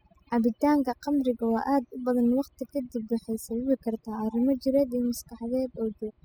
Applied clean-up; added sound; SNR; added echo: classical method spectral subtraction.